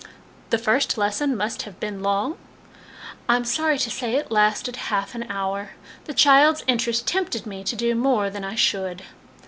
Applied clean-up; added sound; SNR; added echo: none; none; none; none.